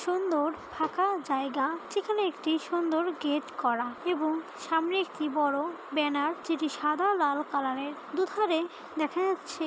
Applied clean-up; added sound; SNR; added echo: none; none; none; none.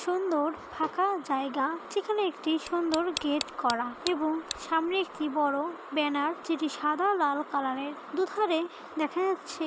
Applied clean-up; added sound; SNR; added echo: none; Tick; 12 dB; none.